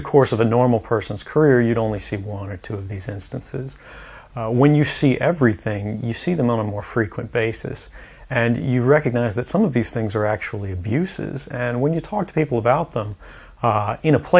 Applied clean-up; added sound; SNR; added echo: none; none; none; none.